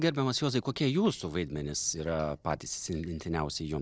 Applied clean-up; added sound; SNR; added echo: neural separator model SepFormer DNS4.